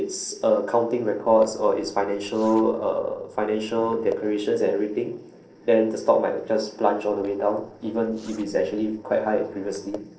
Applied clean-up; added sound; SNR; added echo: neural separator model SepFormer DNS4.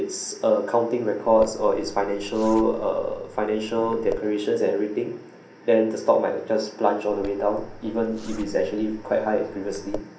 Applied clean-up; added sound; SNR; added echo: none; Zipper (clothing); 15 dB; reverberation time 0.6 s.